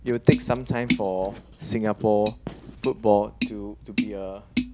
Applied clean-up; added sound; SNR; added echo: none; Tap; 7 dB; none.